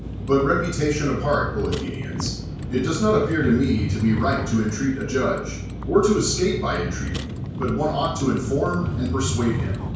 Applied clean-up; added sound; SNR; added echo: none; Vehicle; 5 dB; reverberation time 0.5 s.